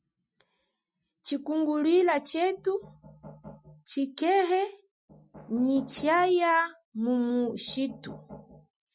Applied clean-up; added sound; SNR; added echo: classical method Wiener filter.